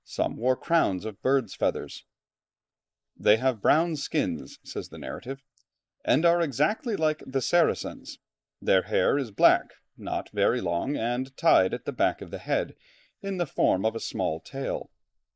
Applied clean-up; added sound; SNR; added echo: neural mask model Resemble Enhance denoiser.